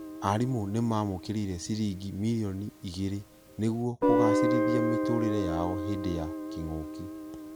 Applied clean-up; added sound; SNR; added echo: none; Guitar; 0 dB; none.